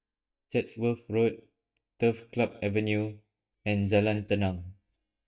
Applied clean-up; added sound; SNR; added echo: neural mask model DeepFilterNet 3.